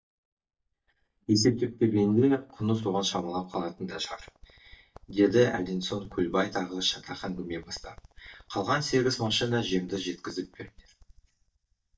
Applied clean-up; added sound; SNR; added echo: neural mask model DeepFilterNet 3.